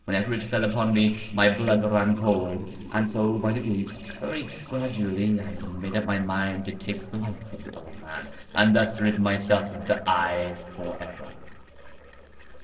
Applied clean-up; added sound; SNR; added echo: neural separator model SepFormer DNS4.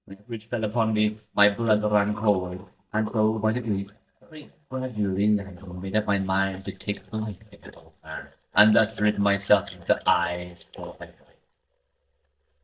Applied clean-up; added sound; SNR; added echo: neural mask model DeepFilterNet 3.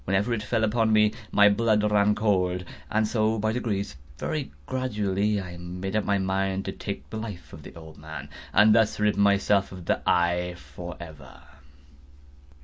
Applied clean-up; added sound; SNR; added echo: none; none; none; none.